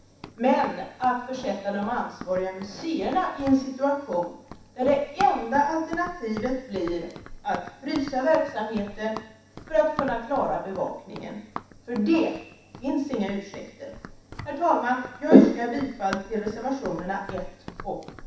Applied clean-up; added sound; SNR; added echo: none; Run; 15 dB; reverberation time 0.7 s.